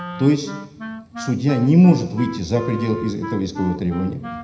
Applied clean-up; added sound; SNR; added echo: none; Wind instrument, woodwind instrument; 12 dB; reverberation time 0.9 s.